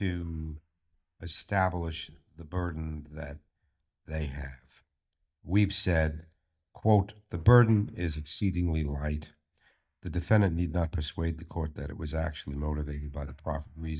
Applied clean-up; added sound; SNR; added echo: neural mask model DeepFilterNet 3.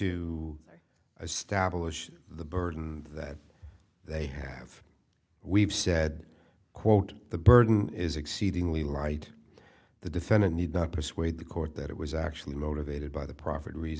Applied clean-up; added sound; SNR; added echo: none; none; none; none.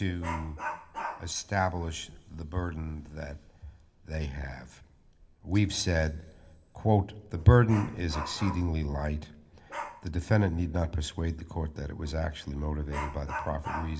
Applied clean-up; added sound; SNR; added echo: none; Dog; 14 dB; reverberation time 0.4 s.